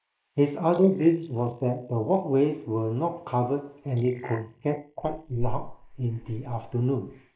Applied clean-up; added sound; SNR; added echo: neural mask model Resemble Enhance denoiser.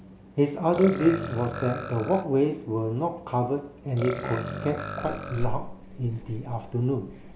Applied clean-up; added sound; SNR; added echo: none; Burping, eructation + Clock; 8 dB; none.